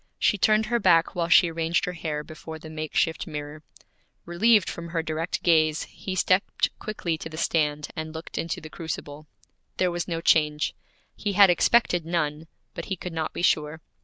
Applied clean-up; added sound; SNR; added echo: none; none; none; none.